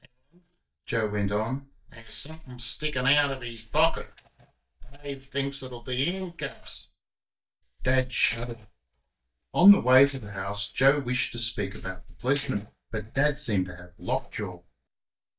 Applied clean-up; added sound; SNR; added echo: neural mask model DeepFilterNet 3.